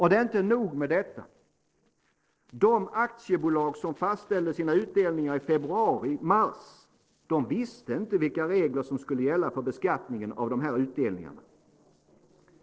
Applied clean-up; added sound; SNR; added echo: neural separator model SepFormer DNS4.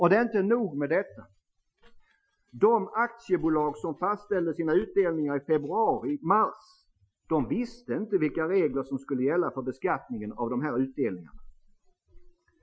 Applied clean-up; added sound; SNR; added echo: classical method Wiener filter.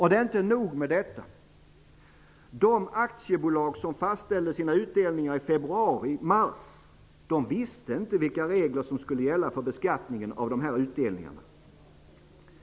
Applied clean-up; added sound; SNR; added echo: none; none; none; none.